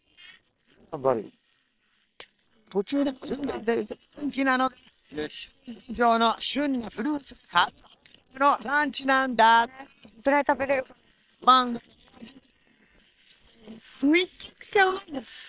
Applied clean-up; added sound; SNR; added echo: neural separator model SepFormer WHAM!.